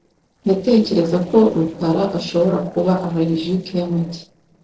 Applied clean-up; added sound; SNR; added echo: neural separator model SepFormer DNS4.